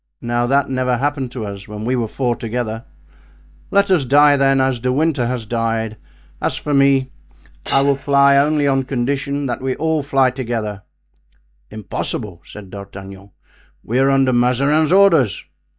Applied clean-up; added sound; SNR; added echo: neural mask model DeepFilterNet 3.